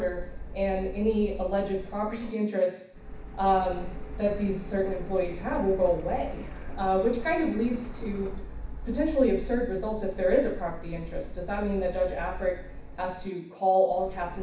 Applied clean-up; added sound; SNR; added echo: none; Printer; 8 dB; reverberation time 0.6 s.